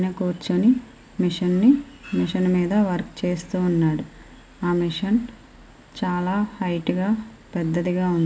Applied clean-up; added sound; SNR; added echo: none; none; none; none.